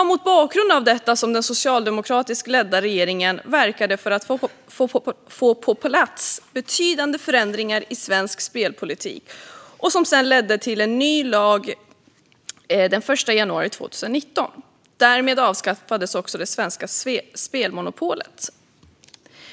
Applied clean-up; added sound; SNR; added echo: none; none; none; none.